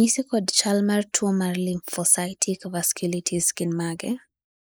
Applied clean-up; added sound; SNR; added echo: neural mask model Resemble Enhance denoiser.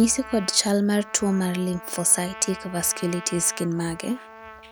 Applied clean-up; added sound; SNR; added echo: none; Trumpet; 16 dB; none.